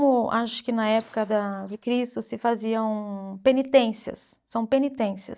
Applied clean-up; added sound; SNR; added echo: neural mask model DeepFilterNet 3.